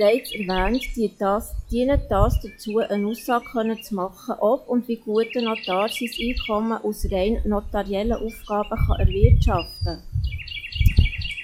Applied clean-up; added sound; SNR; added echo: classical method log-MMSE.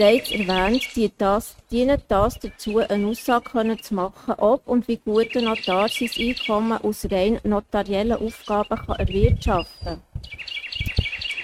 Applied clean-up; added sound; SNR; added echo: neural mask model RNNoise.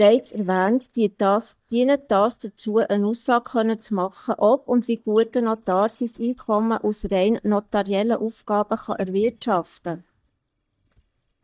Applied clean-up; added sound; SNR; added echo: neural mask model DeepFilterNet 3.